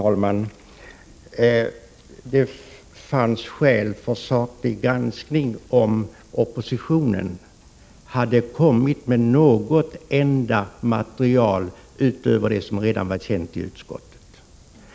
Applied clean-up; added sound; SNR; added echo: none; none; none; none.